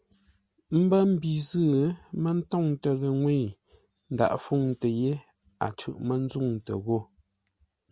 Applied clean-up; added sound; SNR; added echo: none; none; none; none.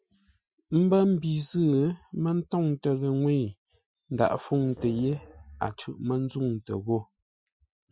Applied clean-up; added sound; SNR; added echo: classical method Wiener filter.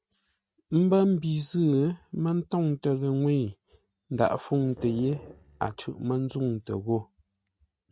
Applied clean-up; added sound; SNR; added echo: neural mask model RNNoise.